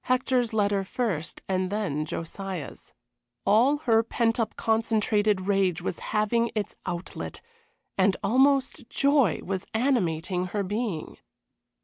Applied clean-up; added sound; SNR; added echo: none; none; none; none.